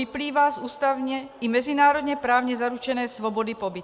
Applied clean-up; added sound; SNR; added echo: none; none; none; none.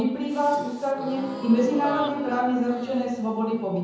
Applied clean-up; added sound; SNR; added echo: none; Gasp; 12 dB; reverberation time 0.9 s.